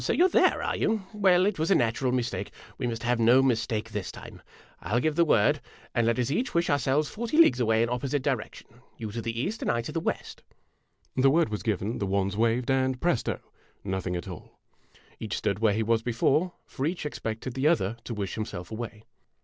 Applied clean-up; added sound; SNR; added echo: none; none; none; none.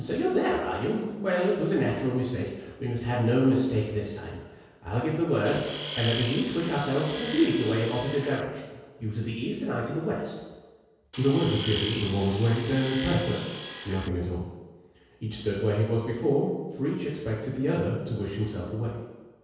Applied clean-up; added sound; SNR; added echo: none; Tools; 6 dB; reverberation time 1.2 s.